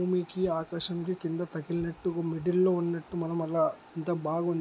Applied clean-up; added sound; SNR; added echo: none; none; none; none.